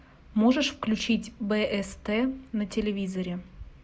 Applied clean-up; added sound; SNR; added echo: none; none; none; none.